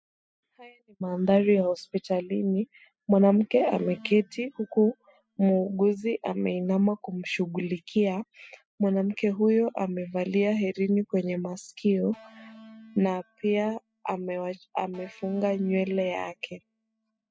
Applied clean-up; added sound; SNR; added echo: classical method spectral subtraction.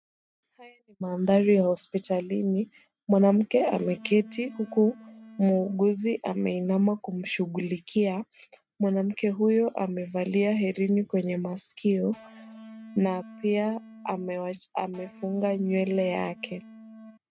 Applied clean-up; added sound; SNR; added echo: neural mask model RNNoise.